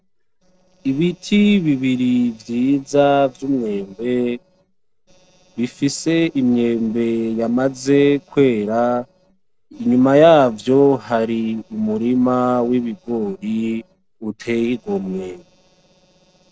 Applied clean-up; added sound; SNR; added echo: neural separator model SepFormer DNS4.